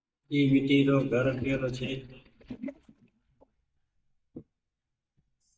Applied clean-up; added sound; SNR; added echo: neural mask model DeepFilterNet 3.